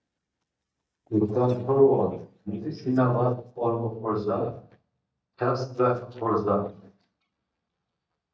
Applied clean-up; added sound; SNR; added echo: neural mask model DeepFilterNet 3.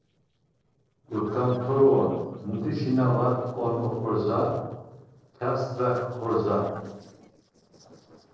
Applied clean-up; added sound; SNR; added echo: neural separator model SepFormer DNS4.